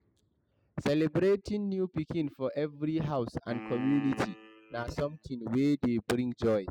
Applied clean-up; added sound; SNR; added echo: classical method spectral subtraction.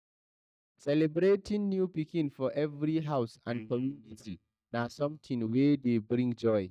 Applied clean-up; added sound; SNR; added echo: neural mask model DeepFilterNet 3.